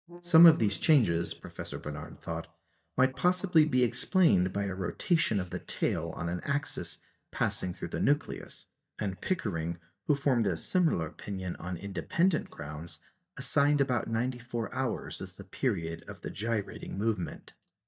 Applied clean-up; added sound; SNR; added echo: neural mask model DeepFilterNet 3.